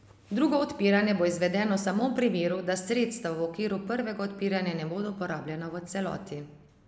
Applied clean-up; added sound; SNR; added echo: none; none; none; none.